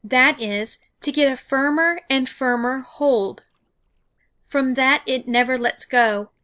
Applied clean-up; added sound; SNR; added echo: neural separator model SepFormer DNS4.